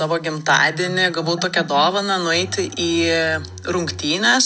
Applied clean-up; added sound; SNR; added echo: none; Bowed string instrument + Marimba, xylophone; 14 dB; none.